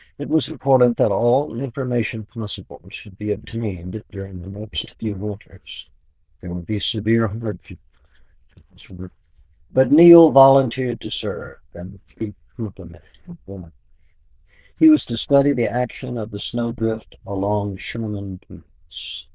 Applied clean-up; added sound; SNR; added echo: neural diffusion model UNIVERSE++.